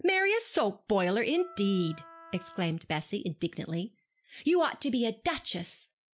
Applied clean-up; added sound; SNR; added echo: none; Wind instrument, woodwind instrument; 20 dB; none.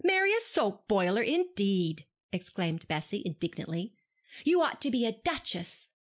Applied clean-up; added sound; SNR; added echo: neural mask model Resemble Enhance denoiser.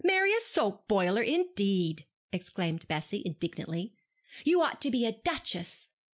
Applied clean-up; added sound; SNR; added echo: none; none; none; none.